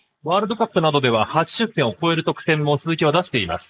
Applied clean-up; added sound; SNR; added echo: neural mask model Resemble Enhance denoiser.